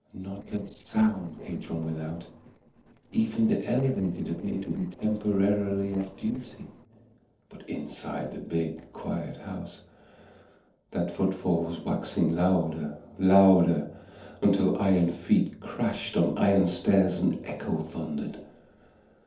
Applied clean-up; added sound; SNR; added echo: neural separator model SepFormer DNS4.